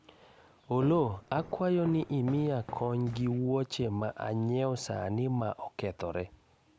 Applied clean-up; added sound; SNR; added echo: none; Walk, footsteps; 17 dB; none.